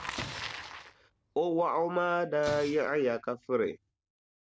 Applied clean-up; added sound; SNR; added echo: none; Explosion + Bicycle; 13 dB; none.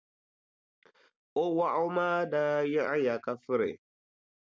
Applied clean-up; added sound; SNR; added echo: none; none; none; none.